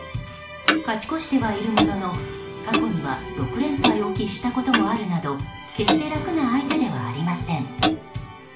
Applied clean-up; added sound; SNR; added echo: none; Clock; 2 dB; reverberation time 0.4 s.